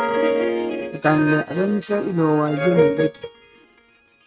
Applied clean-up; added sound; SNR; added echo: neural mask model RNNoise.